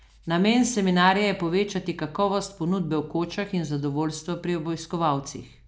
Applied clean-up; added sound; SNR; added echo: none; none; none; none.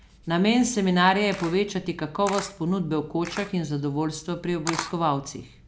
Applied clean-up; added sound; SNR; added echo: none; Camera; 15 dB; none.